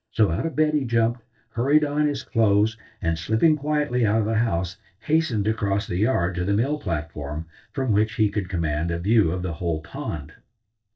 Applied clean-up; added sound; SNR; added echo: neural mask model DeepFilterNet 3.